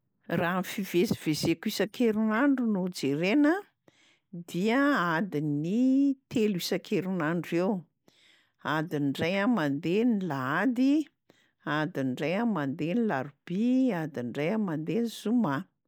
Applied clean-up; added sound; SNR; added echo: neural mask model Resemble Enhance denoiser.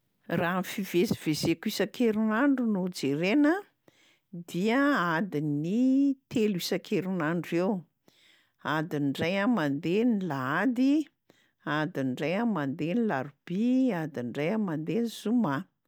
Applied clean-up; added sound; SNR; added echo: none; none; none; none.